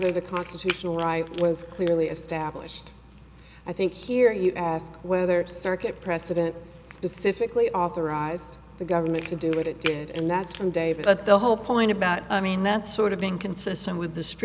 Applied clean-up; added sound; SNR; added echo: none; Crackle; 15 dB; none.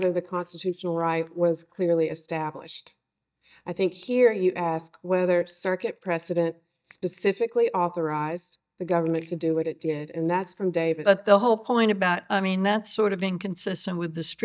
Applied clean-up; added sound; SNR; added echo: neural mask model DeepFilterNet 3.